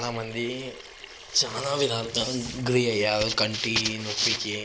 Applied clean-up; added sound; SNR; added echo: none; Sink (filling or washing) / Water tap, faucet; 18 dB; none.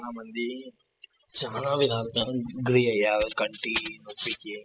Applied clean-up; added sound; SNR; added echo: classical method spectral subtraction.